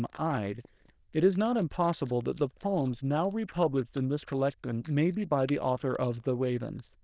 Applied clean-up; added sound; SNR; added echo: neural diffusion model UNIVERSE++.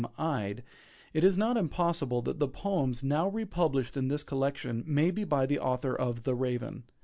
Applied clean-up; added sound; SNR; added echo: none; none; none; none.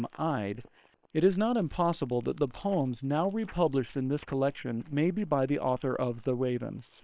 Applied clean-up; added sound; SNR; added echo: neural separator model SepFormer WHAM!.